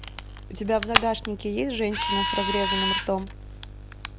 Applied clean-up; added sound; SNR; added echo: none; Camera; 0 dB; none.